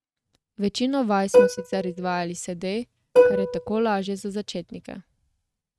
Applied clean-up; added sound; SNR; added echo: neural mask model RNNoise.